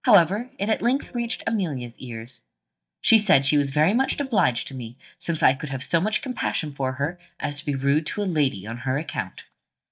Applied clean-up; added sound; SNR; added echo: neural mask model DeepFilterNet 3.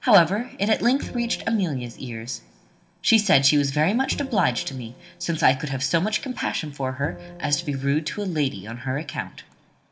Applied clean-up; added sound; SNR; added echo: none; Bowed string instrument; 19 dB; reverberation time 0.4 s.